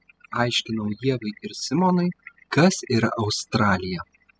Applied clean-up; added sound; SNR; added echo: classical method spectral subtraction.